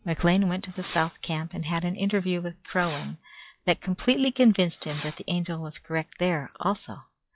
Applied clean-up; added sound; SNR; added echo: classical method log-MMSE.